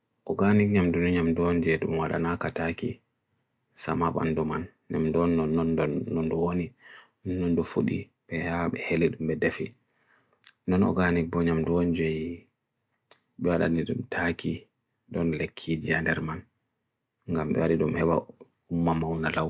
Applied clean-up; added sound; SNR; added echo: none; none; none; none.